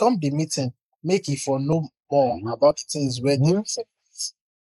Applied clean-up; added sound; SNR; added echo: neural mask model Resemble Enhance denoiser.